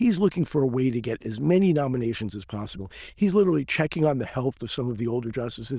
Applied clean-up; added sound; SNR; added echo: neural diffusion model UNIVERSE++.